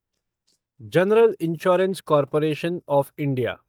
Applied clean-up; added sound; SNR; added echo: neural mask model DeepFilterNet 3.